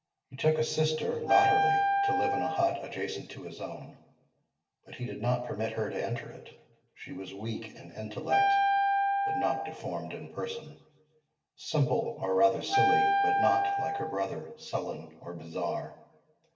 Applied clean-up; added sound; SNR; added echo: none; Wind instrument, woodwind instrument; -4 dB; reverberation time 0.8 s.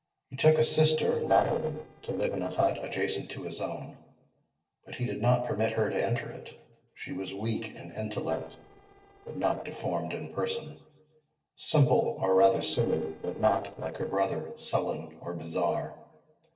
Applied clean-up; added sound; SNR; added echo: neural separator model SepFormer DNS4.